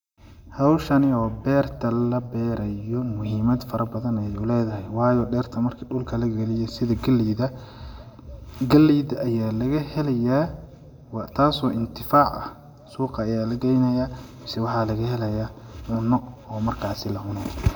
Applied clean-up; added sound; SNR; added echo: none; none; none; reverberation time 1.2 s.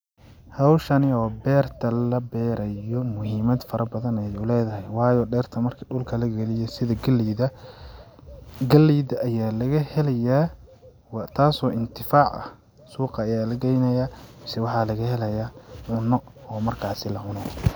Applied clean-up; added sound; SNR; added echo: none; none; none; none.